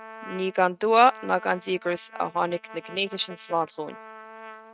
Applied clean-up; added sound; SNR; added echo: neural mask model RNNoise.